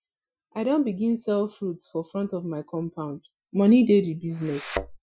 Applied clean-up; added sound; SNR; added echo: classical method Wiener filter.